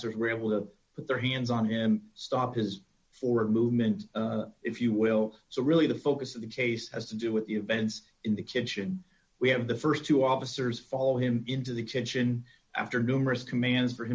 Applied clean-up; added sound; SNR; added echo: none; none; none; none.